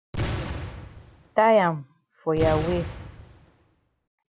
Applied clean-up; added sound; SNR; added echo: none; Boom; 7 dB; none.